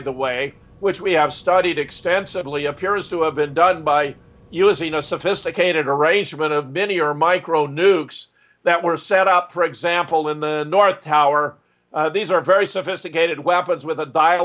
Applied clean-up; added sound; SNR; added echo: none; none; none; none.